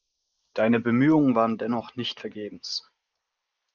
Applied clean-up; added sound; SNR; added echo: neural mask model Resemble Enhance denoiser.